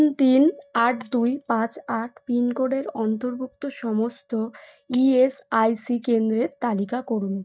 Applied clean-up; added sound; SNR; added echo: neural mask model DeepFilterNet 3.